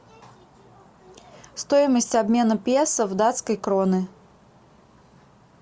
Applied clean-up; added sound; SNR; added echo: none; none; none; none.